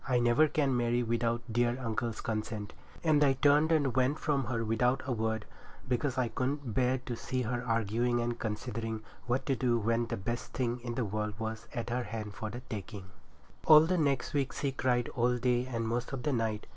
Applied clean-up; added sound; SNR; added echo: none; none; none; none.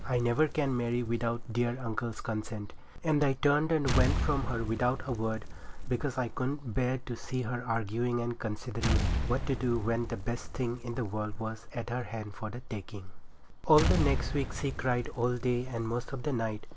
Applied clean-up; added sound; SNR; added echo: none; Explosion; 6 dB; none.